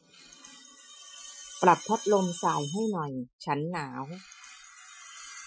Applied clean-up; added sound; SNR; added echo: classical method Wiener filter.